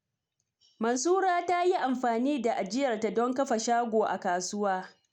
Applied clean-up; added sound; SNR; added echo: none; none; none; none.